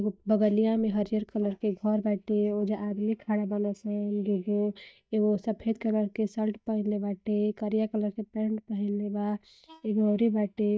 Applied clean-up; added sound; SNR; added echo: neural mask model DeepFilterNet 3.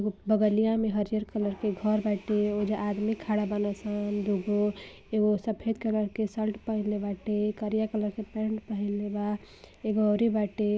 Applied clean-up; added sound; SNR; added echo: none; none; none; none.